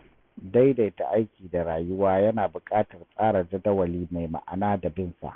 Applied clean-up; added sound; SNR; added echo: none; none; none; none.